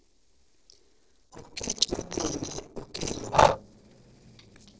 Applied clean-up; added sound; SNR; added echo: neural separator model SepFormer DNS4.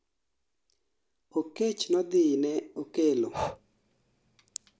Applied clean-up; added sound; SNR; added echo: none; Breathing; 11 dB; none.